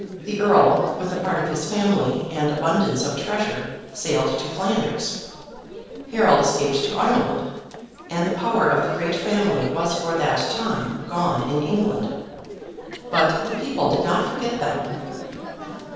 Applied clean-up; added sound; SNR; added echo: neural separator model SepFormer DNS4.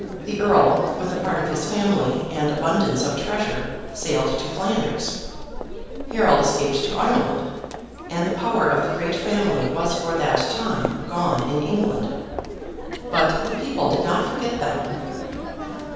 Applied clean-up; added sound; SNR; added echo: none; Crowd; 8 dB; reverberation time 1.2 s.